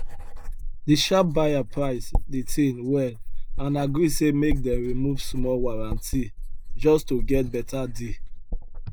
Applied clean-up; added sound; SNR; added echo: neural mask model Resemble Enhance denoiser.